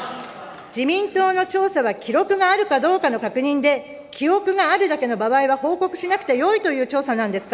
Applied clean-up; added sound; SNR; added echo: none; none; none; none.